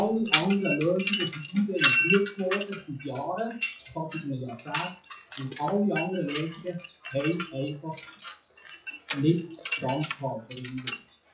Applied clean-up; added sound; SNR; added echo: classical method WPE with log-MMSE.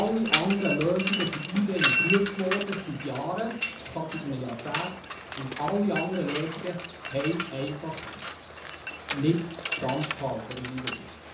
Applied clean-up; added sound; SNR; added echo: none; Mechanisms; 0 dB; reverberation time 0.5 s.